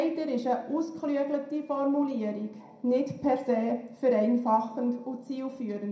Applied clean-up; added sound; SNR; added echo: none; none; none; reverberation time 0.5 s.